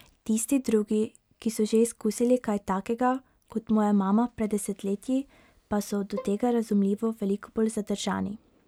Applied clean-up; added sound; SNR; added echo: none; Bowed string instrument; 19 dB; none.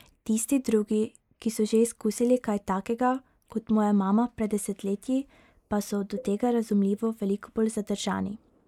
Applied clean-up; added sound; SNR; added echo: neural mask model Resemble Enhance denoiser.